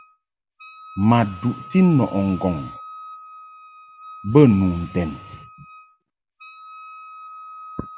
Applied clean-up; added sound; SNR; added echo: none; Wind instrument, woodwind instrument; 18 dB; none.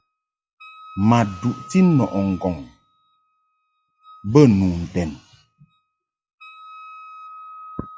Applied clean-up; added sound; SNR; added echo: classical method log-MMSE.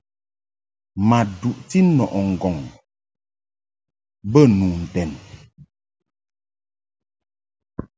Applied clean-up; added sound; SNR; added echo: none; none; none; none.